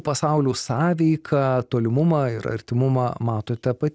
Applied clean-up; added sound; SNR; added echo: none; none; none; none.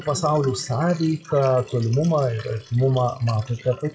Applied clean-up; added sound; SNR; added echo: classical method WPE with log-MMSE.